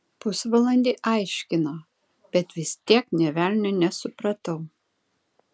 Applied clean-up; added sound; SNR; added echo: none; none; none; none.